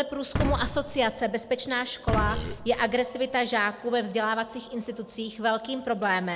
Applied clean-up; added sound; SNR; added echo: none; Burping, eructation + Boom; 4 dB; none.